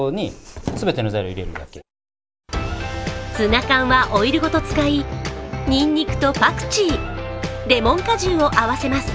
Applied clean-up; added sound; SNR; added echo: none; none; none; none.